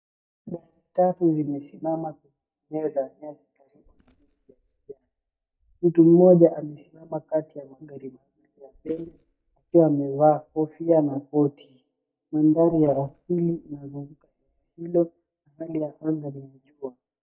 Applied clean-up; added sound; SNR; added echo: neural mask model DeepFilterNet 3.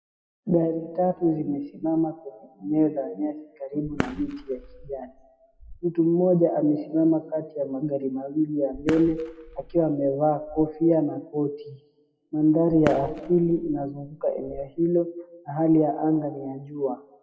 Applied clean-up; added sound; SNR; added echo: classical method WPE with log-MMSE.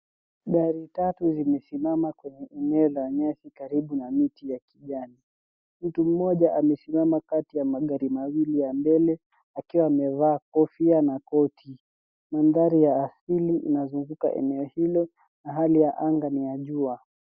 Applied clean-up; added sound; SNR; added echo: none; none; none; none.